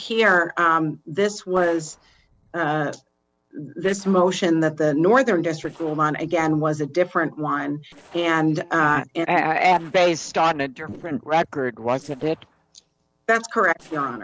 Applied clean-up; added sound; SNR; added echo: neural separator model SepFormer DNS4.